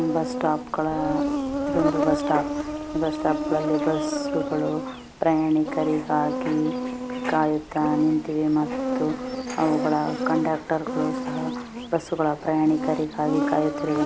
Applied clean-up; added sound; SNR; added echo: none; Insect; 4 dB; none.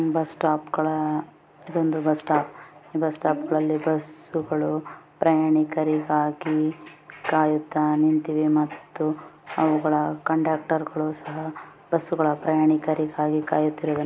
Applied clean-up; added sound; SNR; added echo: none; none; none; none.